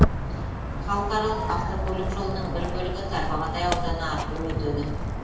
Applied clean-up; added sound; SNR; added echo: none; Walk, footsteps; -3 dB; reverberation time 0.9 s.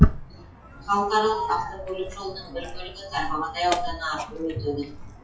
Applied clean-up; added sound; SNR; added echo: classical method WPE with log-MMSE.